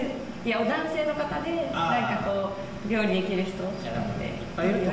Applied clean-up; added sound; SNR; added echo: none; none; none; reverberation time 1.1 s.